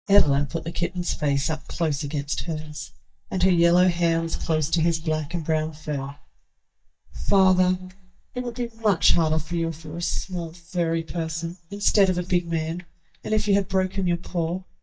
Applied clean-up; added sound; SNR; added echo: neural mask model DeepFilterNet 3.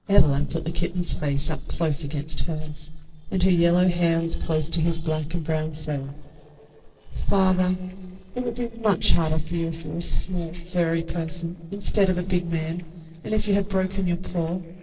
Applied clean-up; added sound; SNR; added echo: neural separator model SepFormer DNS4.